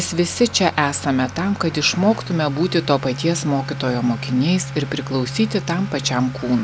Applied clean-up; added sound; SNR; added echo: none; Accelerating, revving, vroom / Motor vehicle (road); 11 dB; none.